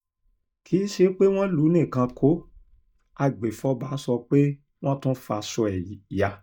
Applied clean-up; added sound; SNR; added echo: neural mask model DeepFilterNet 3.